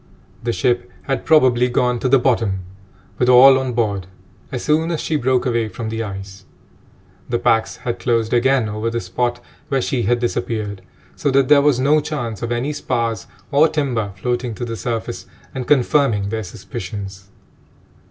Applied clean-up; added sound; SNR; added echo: none; none; none; none.